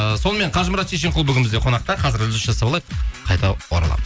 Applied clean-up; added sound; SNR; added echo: none; none; none; none.